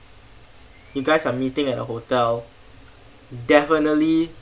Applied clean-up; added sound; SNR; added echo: none; none; none; none.